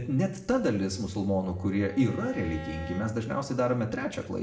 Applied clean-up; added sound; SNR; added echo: none; Bowed string instrument; 16 dB; reverberation time 0.7 s.